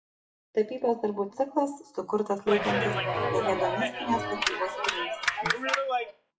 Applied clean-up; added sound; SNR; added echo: classical method WPE with log-MMSE.